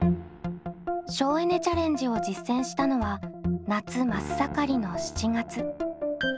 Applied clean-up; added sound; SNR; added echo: none; Piano; 17 dB; none.